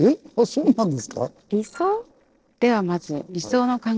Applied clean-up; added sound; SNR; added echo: neural separator model SepFormer DNS4.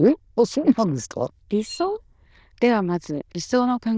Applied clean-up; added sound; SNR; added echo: neural diffusion model UNIVERSE++.